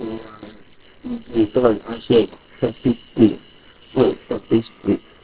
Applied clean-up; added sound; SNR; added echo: neural separator model SepFormer WHAMR!.